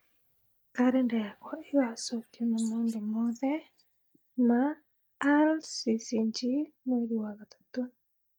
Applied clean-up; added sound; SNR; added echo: neural mask model DeepFilterNet 3.